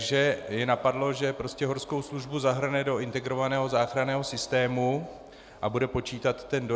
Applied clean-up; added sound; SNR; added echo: none; none; none; none.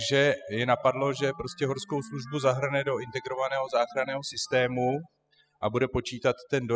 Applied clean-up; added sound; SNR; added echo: classical method spectral subtraction.